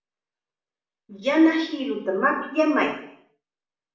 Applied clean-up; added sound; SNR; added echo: none; none; none; reverberation time 0.6 s.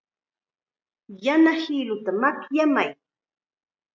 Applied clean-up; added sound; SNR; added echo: none; none; none; none.